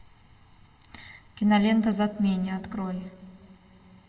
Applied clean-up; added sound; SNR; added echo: none; none; none; reverberation time 0.7 s.